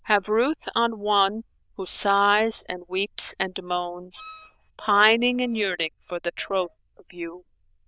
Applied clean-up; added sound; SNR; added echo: neural diffusion model UNIVERSE++.